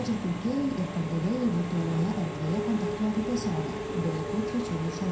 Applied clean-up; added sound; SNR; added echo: none; Engine / Mechanisms; 5 dB; reverberation time 0.4 s.